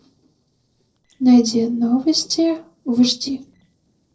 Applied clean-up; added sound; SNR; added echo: neural separator model SepFormer DNS4.